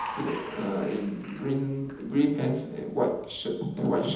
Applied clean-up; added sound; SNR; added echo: none; Applause / Crowd; 14 dB; reverberation time 1.3 s.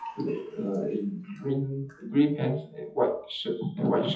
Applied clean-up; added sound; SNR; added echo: classical method WPE with log-MMSE.